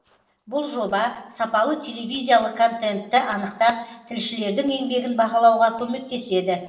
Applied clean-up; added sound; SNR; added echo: neural separator model SepFormer DNS4.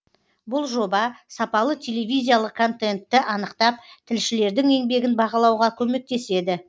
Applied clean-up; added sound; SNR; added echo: none; none; none; none.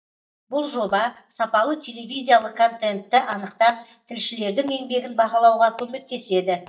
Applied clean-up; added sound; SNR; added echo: neural mask model DeepFilterNet 3.